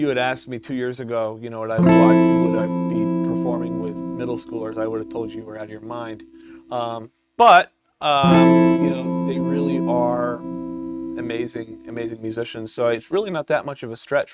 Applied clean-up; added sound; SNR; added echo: neural mask model RNNoise.